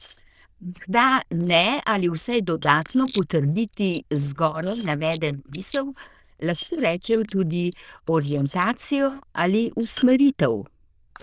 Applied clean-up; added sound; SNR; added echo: neural diffusion model UNIVERSE++.